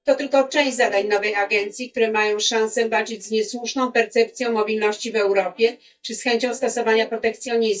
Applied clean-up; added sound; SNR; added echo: neural mask model DeepFilterNet 3.